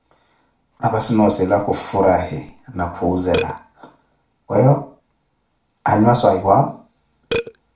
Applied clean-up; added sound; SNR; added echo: none; Burping, eructation; 14 dB; reverberation time 0.4 s.